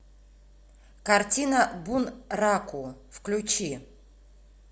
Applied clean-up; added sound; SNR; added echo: none; none; none; none.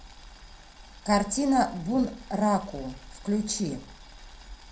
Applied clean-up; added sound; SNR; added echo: none; Boiling; 17 dB; reverberation time 0.2 s.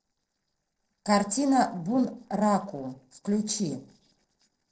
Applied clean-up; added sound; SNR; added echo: neural separator model SepFormer DNS4.